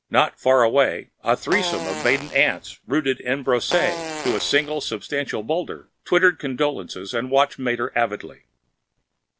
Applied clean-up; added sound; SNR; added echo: none; Fart; 9 dB; none.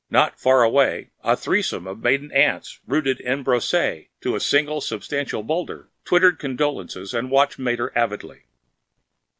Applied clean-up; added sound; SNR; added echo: none; none; none; none.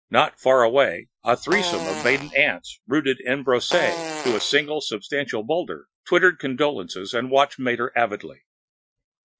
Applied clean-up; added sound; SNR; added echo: classical method Wiener filter.